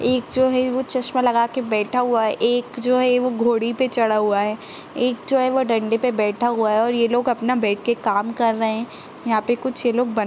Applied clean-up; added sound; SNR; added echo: none; none; none; none.